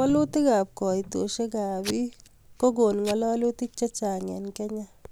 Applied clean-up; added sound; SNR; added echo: none; Packing tape, duct tape / Tearing; 18 dB; none.